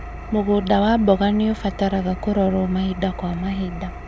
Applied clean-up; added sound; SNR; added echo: none; Engine; 12 dB; none.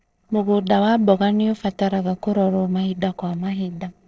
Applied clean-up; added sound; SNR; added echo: neural separator model SepFormer DNS4.